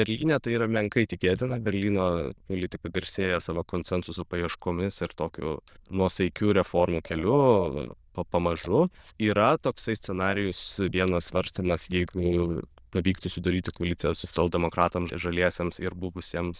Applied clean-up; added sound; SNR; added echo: neural diffusion model UNIVERSE++.